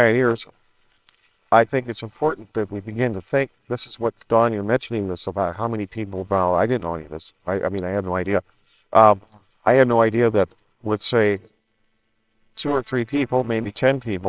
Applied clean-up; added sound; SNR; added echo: neural separator model SepFormer WHAMR!.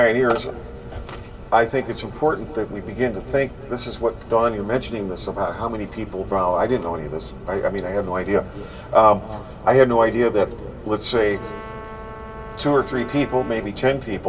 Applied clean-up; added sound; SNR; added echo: none; Brass instrument; 16 dB; reverberation time 3.0 s.